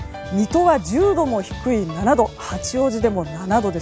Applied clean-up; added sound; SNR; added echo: none; none; none; none.